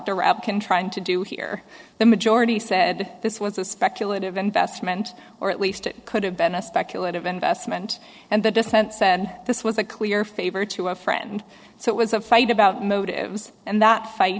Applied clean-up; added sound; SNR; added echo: neural separator model SepFormer DNS4.